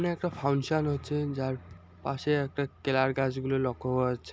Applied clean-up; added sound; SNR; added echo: none; none; none; none.